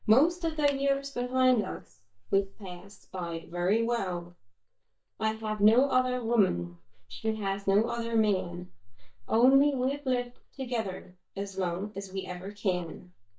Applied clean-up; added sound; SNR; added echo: neural mask model DeepFilterNet 3.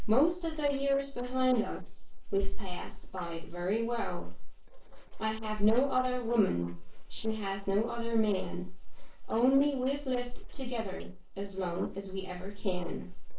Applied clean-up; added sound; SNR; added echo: neural separator model SepFormer DNS4.